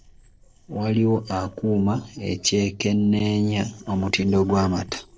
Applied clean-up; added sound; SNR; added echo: neural separator model SepFormer DNS4.